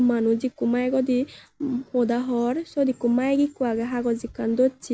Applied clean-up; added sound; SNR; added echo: none; none; none; none.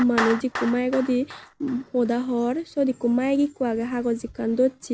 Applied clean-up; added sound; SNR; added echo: none; Clapping; 13 dB; none.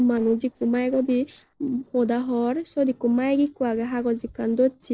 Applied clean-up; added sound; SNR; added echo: neural separator model SepFormer DNS4.